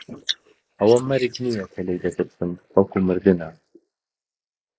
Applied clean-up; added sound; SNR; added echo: neural mask model Resemble Enhance denoiser.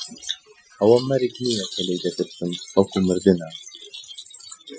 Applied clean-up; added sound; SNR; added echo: classical method Wiener filter.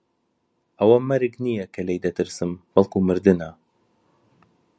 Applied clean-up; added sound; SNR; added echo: none; none; none; none.